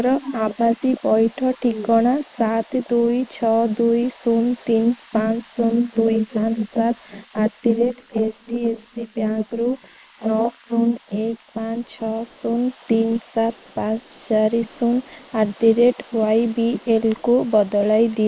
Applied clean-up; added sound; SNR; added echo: neural mask model Resemble Enhance denoiser.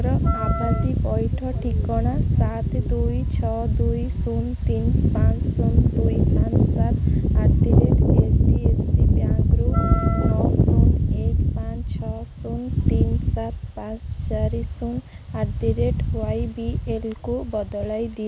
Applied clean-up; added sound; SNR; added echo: none; Wind instrument, woodwind instrument; 13 dB; none.